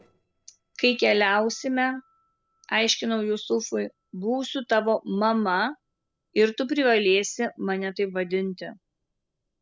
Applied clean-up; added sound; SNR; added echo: neural separator model SepFormer DNS4.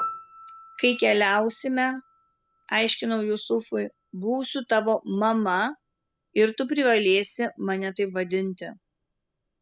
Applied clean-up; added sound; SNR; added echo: none; Piano; 20 dB; none.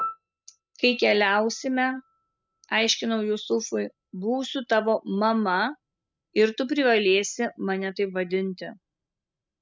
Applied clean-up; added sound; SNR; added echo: neural mask model RNNoise.